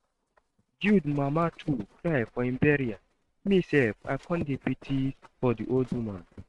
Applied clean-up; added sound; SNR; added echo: neural mask model RNNoise.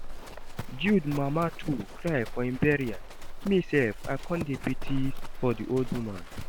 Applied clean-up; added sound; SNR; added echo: none; Livestock, farm animals, working animals; 5 dB; none.